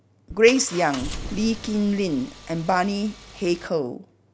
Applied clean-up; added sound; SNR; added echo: none; Engine + Boom; 13 dB; none.